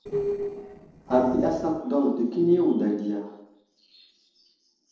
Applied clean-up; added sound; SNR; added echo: neural separator model SepFormer DNS4.